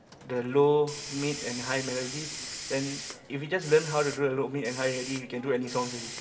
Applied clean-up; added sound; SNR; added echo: none; Hiss; 11 dB; reverberation time 2.4 s.